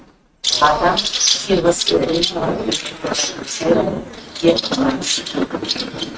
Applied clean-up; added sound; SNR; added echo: neural mask model RNNoise.